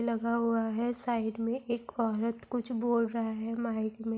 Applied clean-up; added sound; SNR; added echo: none; none; none; none.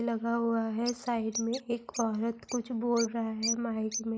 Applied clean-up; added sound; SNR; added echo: neural mask model Resemble Enhance denoiser.